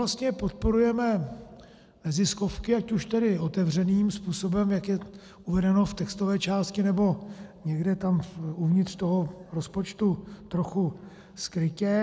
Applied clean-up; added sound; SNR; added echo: none; none; none; none.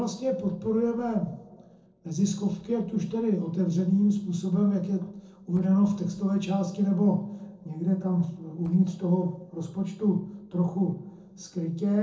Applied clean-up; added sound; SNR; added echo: neural separator model SepFormer DNS4.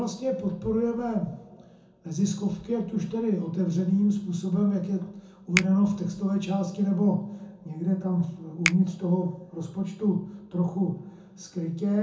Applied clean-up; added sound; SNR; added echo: none; Finger snapping; 9 dB; reverberation time 0.6 s.